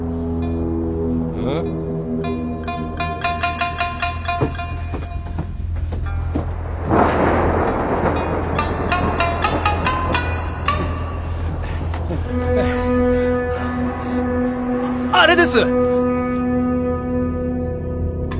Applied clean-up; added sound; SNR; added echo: none; Thunder; 7 dB; none.